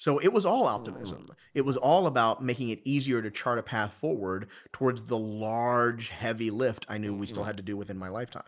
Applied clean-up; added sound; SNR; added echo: neural mask model Resemble Enhance denoiser.